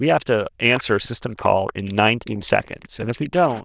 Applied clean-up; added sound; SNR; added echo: neural diffusion model UNIVERSE++.